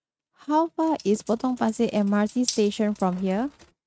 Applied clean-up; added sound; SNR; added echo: neural mask model RNNoise.